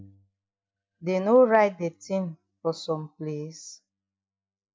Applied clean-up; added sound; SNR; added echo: neural mask model DeepFilterNet 3.